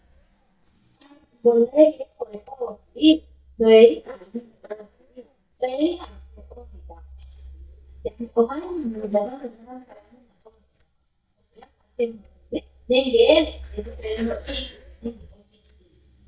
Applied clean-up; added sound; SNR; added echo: neural mask model DeepFilterNet 3.